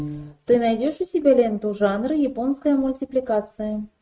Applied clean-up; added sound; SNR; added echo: neural mask model RNNoise.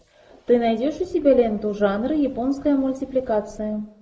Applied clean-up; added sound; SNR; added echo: neural mask model Resemble Enhance denoiser.